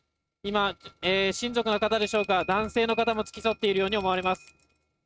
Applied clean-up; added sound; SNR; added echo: neural mask model RNNoise.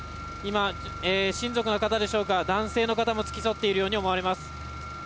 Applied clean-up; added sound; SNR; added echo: none; none; none; none.